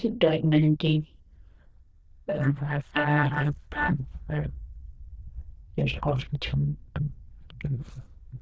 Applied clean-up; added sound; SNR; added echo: neural diffusion model UNIVERSE++.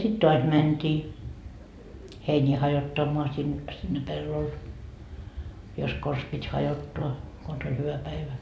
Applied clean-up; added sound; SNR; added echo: none; none; none; none.